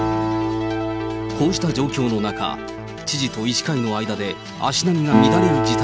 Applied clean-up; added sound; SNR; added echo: none; Acoustic guitar; 1 dB; none.